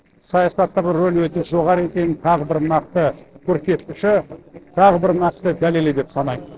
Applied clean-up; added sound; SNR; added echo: neural separator model SepFormer DNS4.